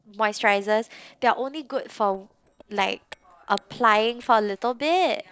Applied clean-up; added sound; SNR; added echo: neural separator model SepFormer DNS4.